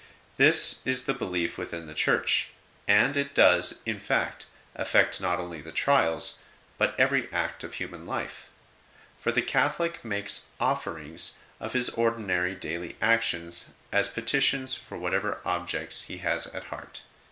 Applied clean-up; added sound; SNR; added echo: none; none; none; none.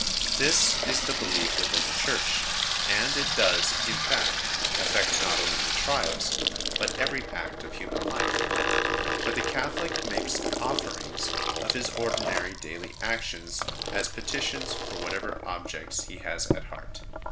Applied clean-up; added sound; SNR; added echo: none; Sink (filling or washing) / Water tap, faucet; -3 dB; none.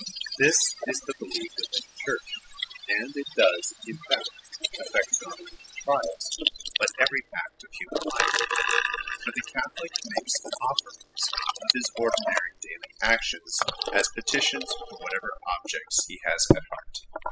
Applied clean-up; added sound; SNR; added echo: classical method spectral subtraction.